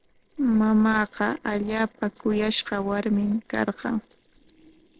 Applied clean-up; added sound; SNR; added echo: neural separator model SepFormer DNS4.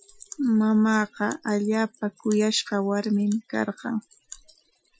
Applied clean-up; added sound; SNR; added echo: classical method Wiener filter.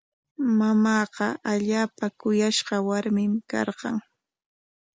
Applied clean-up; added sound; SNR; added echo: none; none; none; none.